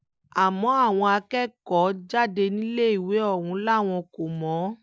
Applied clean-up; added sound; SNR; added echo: none; none; none; none.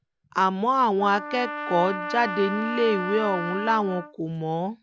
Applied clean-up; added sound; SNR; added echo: none; Trumpet; 9 dB; none.